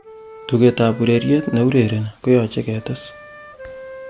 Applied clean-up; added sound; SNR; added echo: none; Wind instrument, woodwind instrument; 19 dB; none.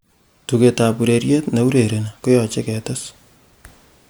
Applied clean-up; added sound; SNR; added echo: none; none; none; none.